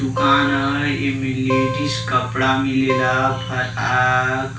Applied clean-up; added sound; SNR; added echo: none; Acoustic guitar; 9 dB; reverberation time 0.3 s.